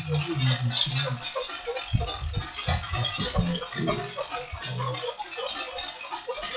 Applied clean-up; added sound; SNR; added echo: classical method WPE with log-MMSE.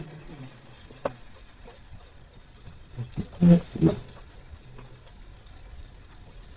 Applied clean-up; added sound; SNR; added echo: neural mask model DeepFilterNet 3.